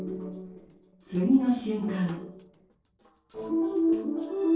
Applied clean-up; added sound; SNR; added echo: neural separator model SepFormer DNS4.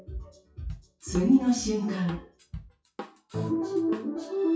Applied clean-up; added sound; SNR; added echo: classical method WPE with log-MMSE.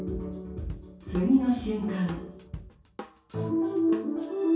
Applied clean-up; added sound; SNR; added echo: none; Drum / Drum kit; 17 dB; reverberation time 0.6 s.